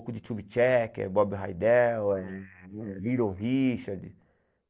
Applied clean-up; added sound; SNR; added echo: neural mask model Resemble Enhance denoiser.